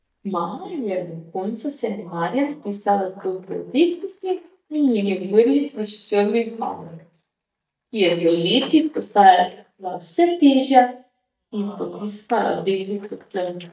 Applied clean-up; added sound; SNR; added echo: neural mask model DeepFilterNet 3.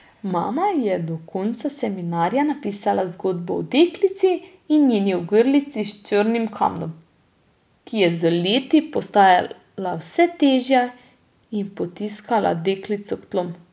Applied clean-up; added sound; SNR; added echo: none; none; none; none.